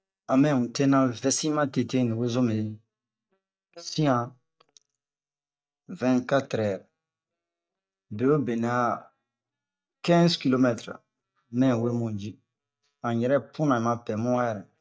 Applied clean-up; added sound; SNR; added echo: neural mask model DeepFilterNet 3.